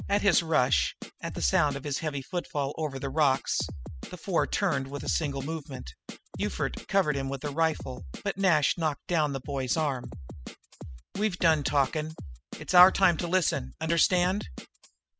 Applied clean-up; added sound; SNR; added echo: classical method spectral subtraction.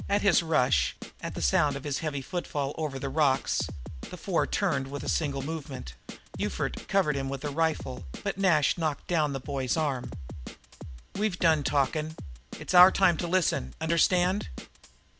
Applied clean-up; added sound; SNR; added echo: none; Drum kit; 11 dB; none.